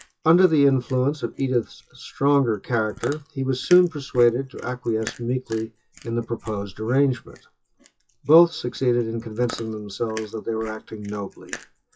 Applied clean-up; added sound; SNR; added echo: classical method WPE with log-MMSE.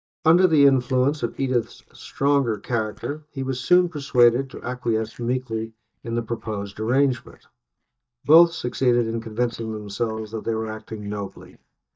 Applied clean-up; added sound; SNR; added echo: neural mask model DeepFilterNet 3.